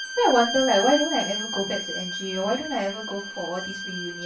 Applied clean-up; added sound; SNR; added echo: none; Bowed string instrument; 6 dB; reverberation time 0.3 s.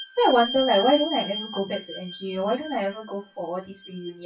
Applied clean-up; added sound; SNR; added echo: classical method WPE with log-MMSE.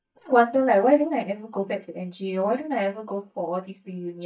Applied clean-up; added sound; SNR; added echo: neural mask model DeepFilterNet 3.